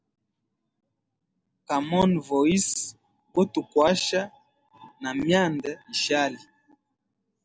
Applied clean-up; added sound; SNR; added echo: none; none; none; none.